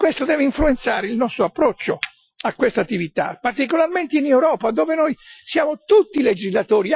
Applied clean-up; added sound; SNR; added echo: classical method Wiener filter.